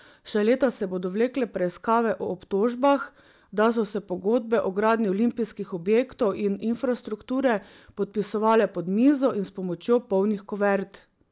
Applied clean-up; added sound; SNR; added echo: none; none; none; none.